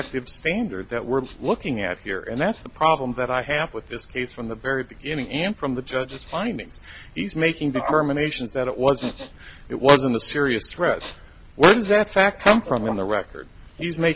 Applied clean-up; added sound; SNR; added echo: none; Respiratory sounds; 16 dB; none.